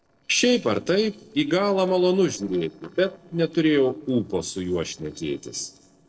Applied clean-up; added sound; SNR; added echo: neural separator model SepFormer DNS4.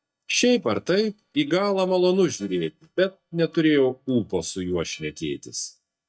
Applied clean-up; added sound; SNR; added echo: neural mask model DeepFilterNet 3.